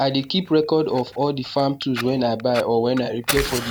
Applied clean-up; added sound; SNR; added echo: none; Fire; 11 dB; none.